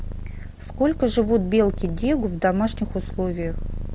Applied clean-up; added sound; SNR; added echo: none; Purr; 7 dB; none.